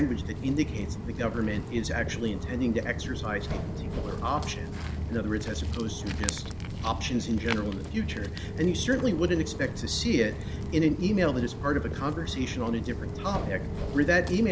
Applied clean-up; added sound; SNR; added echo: none; Walk, footsteps; 4 dB; none.